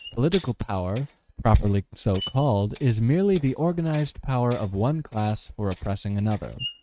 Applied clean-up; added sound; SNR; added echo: neural mask model RNNoise.